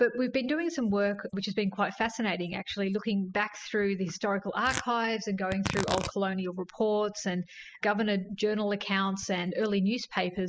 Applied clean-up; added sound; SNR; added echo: classical method spectral subtraction.